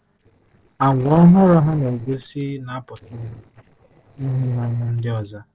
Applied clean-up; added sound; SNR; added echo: neural separator model SepFormer DNS4.